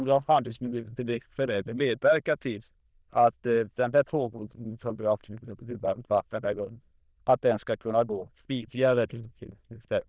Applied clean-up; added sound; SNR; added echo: neural diffusion model UNIVERSE++.